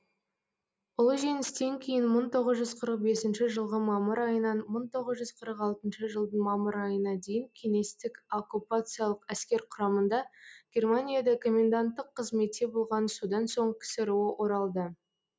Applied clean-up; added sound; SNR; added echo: none; none; none; none.